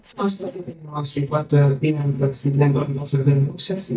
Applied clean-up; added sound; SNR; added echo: neural mask model DeepFilterNet 3.